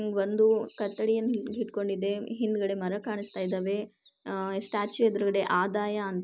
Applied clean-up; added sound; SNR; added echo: none; Bird; 17 dB; none.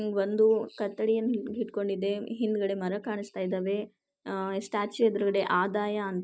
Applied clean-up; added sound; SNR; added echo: neural mask model DeepFilterNet 3.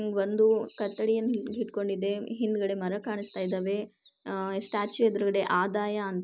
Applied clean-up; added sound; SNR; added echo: neural mask model Resemble Enhance denoiser.